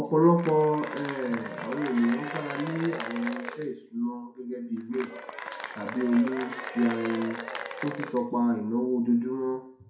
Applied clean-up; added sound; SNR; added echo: none; Applause / Cheering; 10 dB; reverberation time 0.4 s.